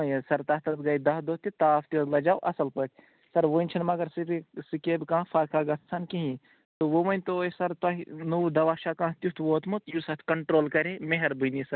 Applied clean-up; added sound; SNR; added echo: none; none; none; none.